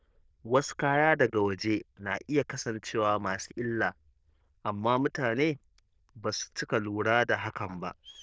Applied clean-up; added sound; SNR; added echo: neural diffusion model UNIVERSE++.